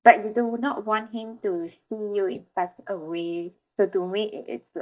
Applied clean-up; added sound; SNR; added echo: neural mask model DeepFilterNet 3.